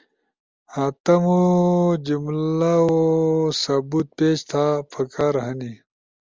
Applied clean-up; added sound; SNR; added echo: none; none; none; none.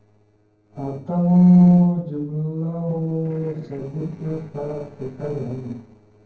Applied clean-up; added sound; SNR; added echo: neural separator model SepFormer DNS4.